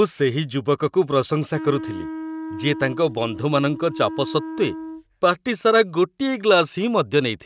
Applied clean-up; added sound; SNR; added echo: none; Wind instrument, woodwind instrument; 11 dB; none.